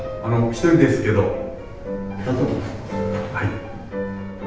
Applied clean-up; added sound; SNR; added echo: none; Thunder; 17 dB; reverberation time 0.9 s.